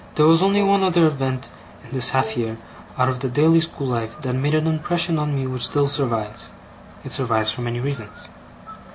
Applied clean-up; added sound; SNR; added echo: none; Wind instrument, woodwind instrument; 13 dB; none.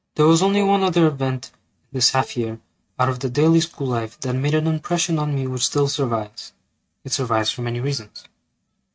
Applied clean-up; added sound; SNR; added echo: neural mask model RNNoise.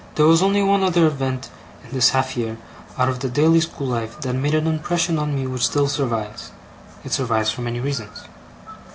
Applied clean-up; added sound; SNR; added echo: none; none; none; none.